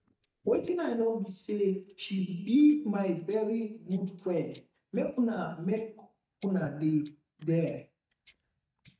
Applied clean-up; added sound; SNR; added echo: neural mask model DeepFilterNet 3.